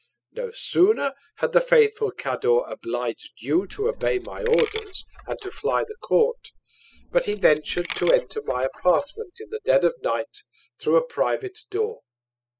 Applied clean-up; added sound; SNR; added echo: classical method spectral subtraction.